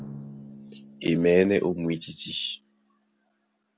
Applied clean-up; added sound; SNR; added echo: none; Drum; 19 dB; none.